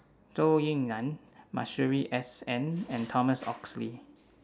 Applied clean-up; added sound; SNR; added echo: none; none; none; none.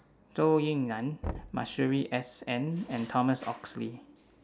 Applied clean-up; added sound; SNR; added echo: none; Knock; 14 dB; none.